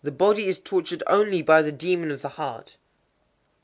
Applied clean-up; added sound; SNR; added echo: none; none; none; none.